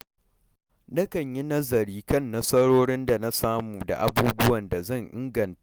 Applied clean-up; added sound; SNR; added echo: none; none; none; none.